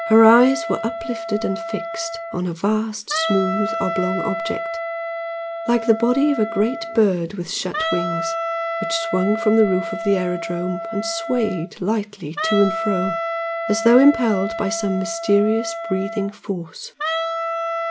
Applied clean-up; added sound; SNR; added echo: none; Wind instrument, woodwind instrument; 6 dB; none.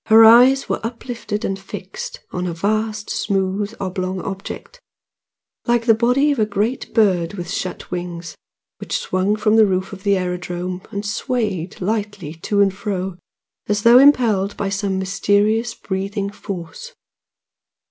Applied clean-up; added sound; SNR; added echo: none; none; none; none.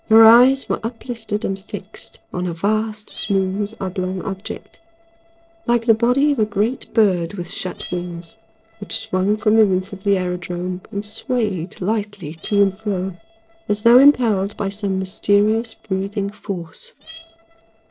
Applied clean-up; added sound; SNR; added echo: neural separator model SepFormer DNS4.